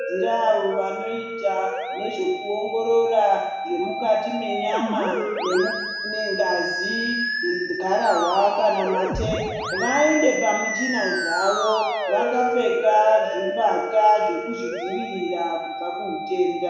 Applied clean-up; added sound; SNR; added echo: none; Musical instrument; 5 dB; reverberation time 1.0 s.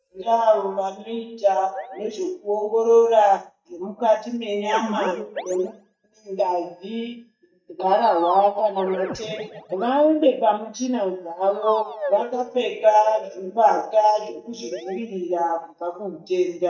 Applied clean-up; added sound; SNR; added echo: neural mask model DeepFilterNet 3.